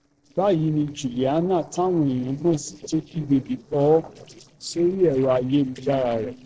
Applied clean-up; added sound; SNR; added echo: neural separator model SepFormer DNS4.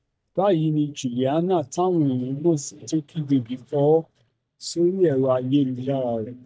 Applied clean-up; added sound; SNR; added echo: neural mask model DeepFilterNet 3.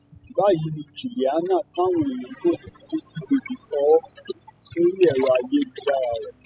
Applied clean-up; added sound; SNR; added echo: classical method spectral subtraction.